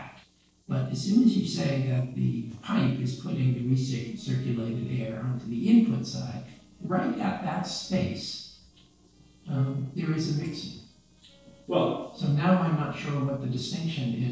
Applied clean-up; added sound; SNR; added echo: neural separator model SepFormer DNS4.